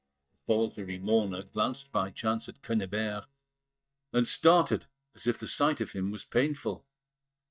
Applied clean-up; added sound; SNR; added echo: neural mask model DeepFilterNet 3.